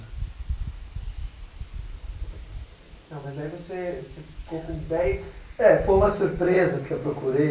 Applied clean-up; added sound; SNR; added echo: none; Wind; 10 dB; reverberation time 0.3 s.